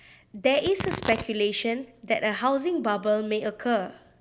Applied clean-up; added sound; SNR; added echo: none; Tearing; 15 dB; none.